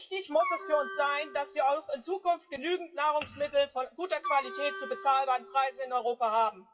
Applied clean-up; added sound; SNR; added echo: classical method WPE with log-MMSE.